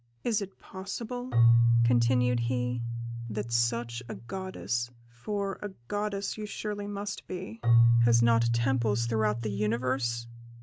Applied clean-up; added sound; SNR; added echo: none; Keyboard (musical); -4 dB; none.